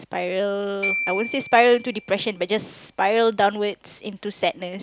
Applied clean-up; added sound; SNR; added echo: none; Glockenspiel; 11 dB; none.